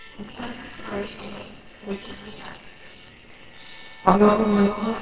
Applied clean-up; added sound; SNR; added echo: neural separator model SepFormer WHAMR!.